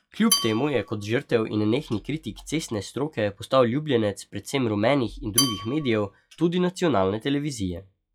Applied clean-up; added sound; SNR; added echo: classical method log-MMSE.